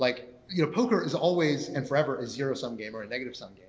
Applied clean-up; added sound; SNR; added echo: none; none; none; none.